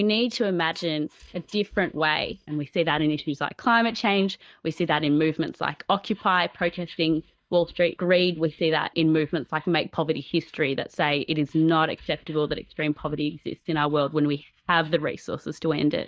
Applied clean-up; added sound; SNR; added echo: neural mask model DeepFilterNet 3.